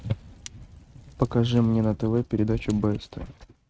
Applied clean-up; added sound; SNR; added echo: neural mask model RNNoise.